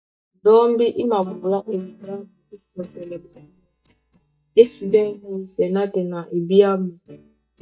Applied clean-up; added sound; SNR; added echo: neural mask model DeepFilterNet 3.